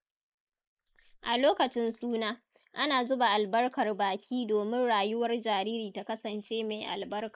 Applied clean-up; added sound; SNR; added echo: neural mask model Resemble Enhance denoiser.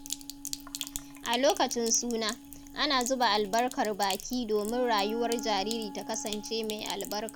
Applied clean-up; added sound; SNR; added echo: none; Sink (filling or washing) + Wind instrument, woodwind instrument; 11 dB; none.